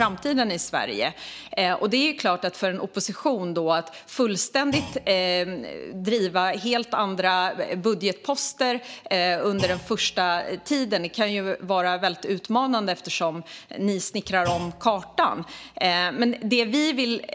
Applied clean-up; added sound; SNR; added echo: none; Thump, thud; 20 dB; none.